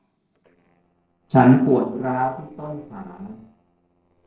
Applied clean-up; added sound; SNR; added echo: neural separator model SepFormer DNS4.